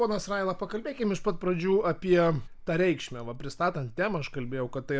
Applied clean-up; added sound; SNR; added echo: none; none; none; none.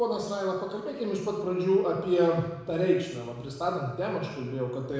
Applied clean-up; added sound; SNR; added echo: none; none; none; reverberation time 1.0 s.